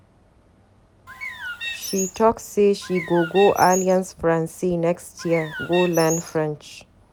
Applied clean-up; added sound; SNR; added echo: none; Bird; 10 dB; none.